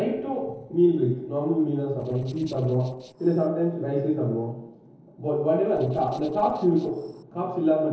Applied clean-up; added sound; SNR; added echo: neural separator model SepFormer DNS4.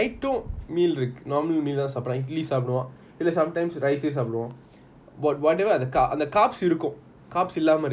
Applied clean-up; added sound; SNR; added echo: none; none; none; none.